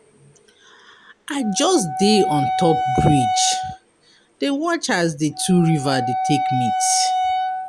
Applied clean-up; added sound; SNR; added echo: none; Wind instrument, woodwind instrument; 3 dB; none.